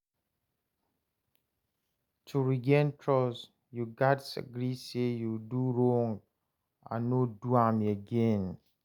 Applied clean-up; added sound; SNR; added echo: none; none; none; none.